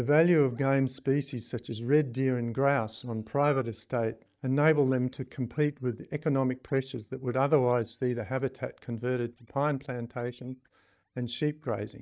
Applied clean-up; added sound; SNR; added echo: neural mask model DeepFilterNet 3.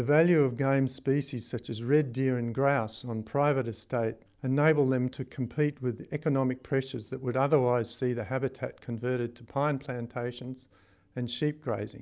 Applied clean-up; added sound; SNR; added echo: none; none; none; none.